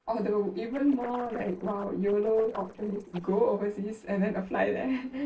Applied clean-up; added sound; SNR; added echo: neural separator model SepFormer DNS4.